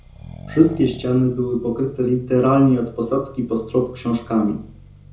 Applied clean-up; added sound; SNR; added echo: none; Accelerating, revving, vroom; 19 dB; reverberation time 0.5 s.